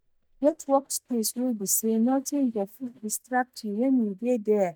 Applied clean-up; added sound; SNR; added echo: neural mask model DeepFilterNet 3.